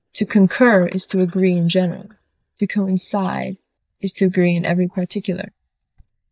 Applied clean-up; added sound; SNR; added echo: neural mask model DeepFilterNet 3.